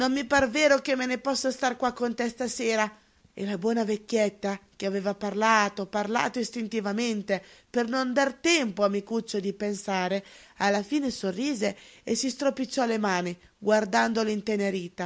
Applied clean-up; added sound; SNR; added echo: none; none; none; none.